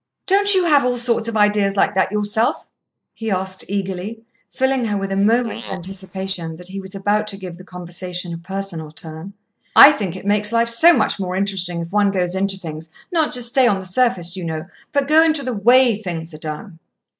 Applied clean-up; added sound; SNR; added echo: neural mask model Resemble Enhance denoiser.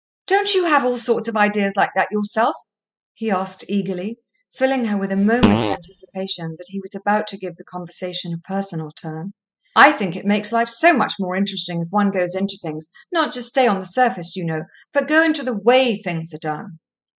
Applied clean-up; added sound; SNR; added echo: classical method spectral subtraction.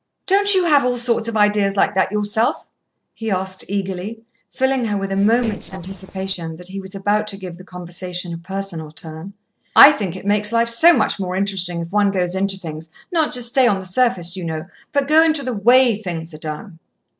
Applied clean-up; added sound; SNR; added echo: neural separator model SepFormer DNS4.